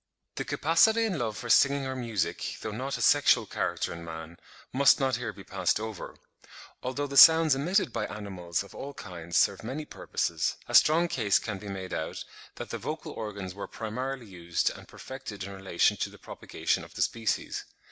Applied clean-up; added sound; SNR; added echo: none; none; none; none.